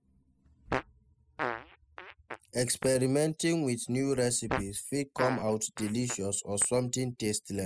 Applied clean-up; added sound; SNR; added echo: classical method spectral subtraction.